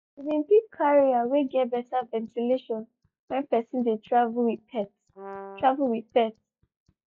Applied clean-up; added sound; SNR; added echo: classical method log-MMSE.